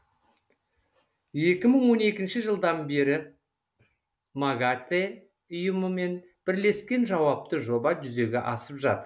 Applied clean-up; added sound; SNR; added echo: none; none; none; none.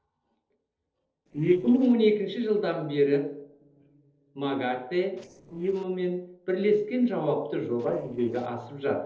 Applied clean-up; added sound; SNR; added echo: neural separator model SepFormer DNS4.